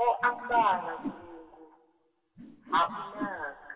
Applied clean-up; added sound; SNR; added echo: none; Whoosh, swoosh, swish; 12 dB; reverberation time 2.2 s.